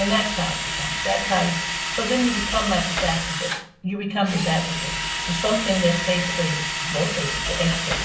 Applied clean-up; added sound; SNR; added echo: none; Drill; 2 dB; reverberation time 0.6 s.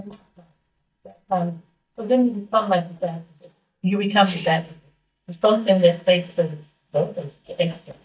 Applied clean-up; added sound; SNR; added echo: neural mask model DeepFilterNet 3.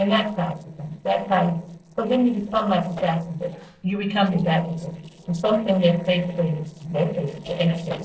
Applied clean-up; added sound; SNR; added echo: neural separator model SepFormer DNS4.